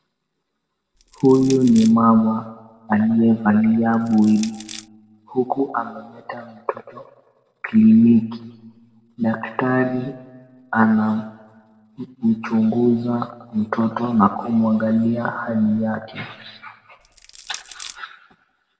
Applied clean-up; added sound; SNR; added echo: none; Crushing; 19 dB; reverberation time 1.3 s.